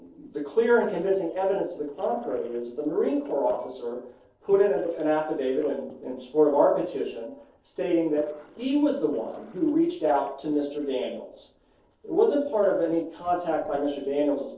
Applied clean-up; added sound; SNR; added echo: neural separator model SepFormer DNS4.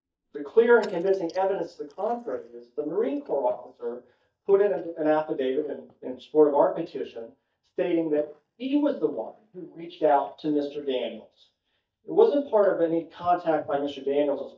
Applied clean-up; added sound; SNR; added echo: neural mask model DeepFilterNet 3.